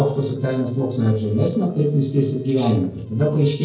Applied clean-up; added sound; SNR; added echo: neural separator model SepFormer DNS4.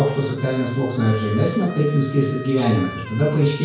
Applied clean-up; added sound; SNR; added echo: none; Trumpet; 16 dB; reverberation time 0.5 s.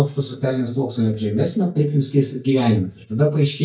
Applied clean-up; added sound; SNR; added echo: neural mask model DeepFilterNet 3.